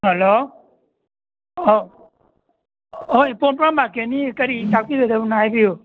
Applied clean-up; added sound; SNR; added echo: neural separator model SepFormer DNS4.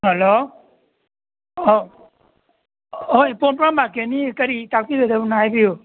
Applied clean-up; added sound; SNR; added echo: none; none; none; none.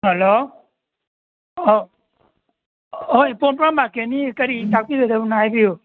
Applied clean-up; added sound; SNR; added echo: neural mask model RNNoise.